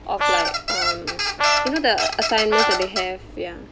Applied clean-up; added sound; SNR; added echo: none; Brass instrument + Squeak; -2 dB; none.